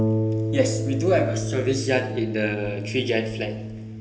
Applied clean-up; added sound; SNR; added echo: none; Harp; 1 dB; reverberation time 0.8 s.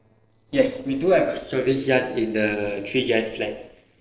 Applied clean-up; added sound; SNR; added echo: neural separator model SepFormer DNS4.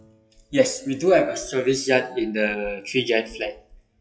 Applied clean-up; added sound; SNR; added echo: classical method WPE with log-MMSE.